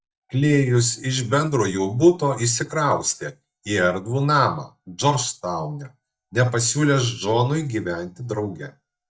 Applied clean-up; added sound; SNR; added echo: neural mask model DeepFilterNet 3.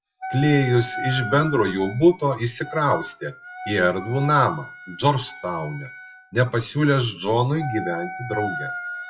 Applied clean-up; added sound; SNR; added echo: classical method WPE with log-MMSE.